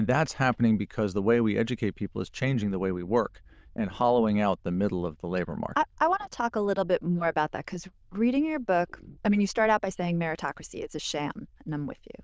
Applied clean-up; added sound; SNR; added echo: neural diffusion model UNIVERSE++.